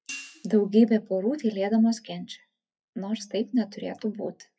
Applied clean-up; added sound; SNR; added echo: classical method WPE with log-MMSE.